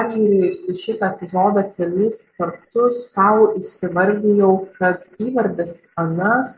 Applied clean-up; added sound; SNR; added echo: none; none; none; none.